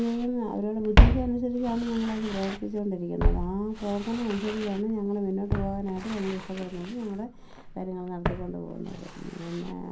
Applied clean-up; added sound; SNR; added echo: none; Walk, footsteps; -1 dB; reverberation time 0.3 s.